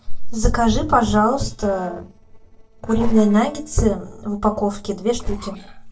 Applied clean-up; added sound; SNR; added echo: neural separator model SepFormer DNS4.